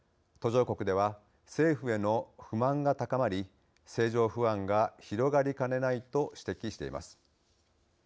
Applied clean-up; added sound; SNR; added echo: none; none; none; none.